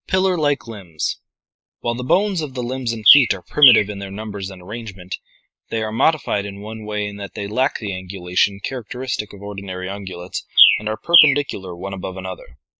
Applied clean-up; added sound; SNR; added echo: neural mask model Resemble Enhance denoiser.